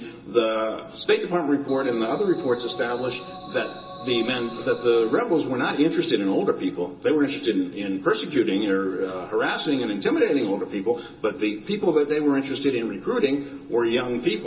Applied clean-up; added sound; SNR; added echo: none; Organ; 15 dB; reverberation time 0.2 s.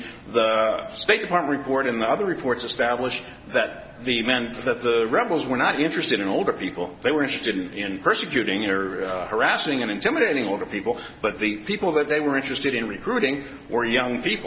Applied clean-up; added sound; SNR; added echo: none; none; none; none.